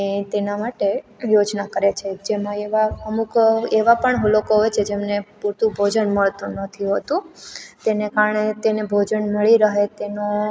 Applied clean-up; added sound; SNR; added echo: none; none; none; none.